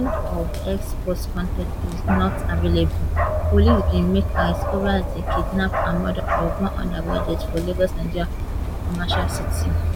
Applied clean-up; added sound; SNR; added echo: none; Bark; -3 dB; none.